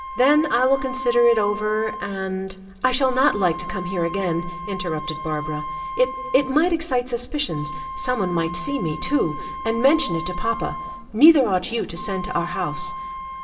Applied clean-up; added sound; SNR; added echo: none; Wind instrument, woodwind instrument; 10 dB; reverberation time 2.2 s.